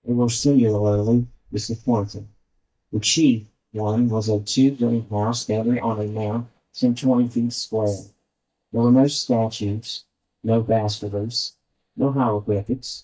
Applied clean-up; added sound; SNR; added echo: neural mask model DeepFilterNet 3.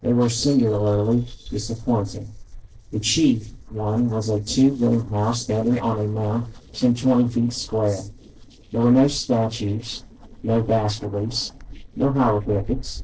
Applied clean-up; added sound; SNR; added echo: neural separator model SepFormer DNS4.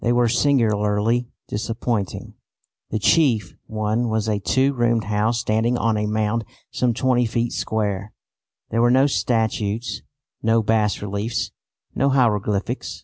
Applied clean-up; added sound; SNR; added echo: none; none; none; none.